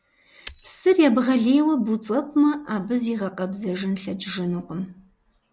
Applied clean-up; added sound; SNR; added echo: none; Shatter; 16 dB; none.